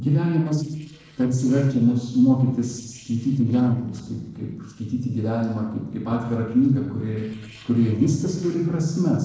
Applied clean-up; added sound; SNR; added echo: neural separator model SepFormer DNS4.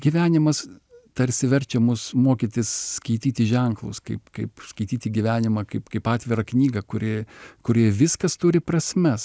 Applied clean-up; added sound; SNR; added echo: none; none; none; none.